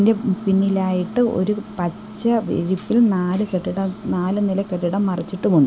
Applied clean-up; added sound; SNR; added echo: none; Microwave oven; 15 dB; none.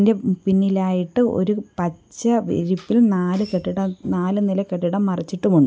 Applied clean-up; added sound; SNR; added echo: none; none; none; none.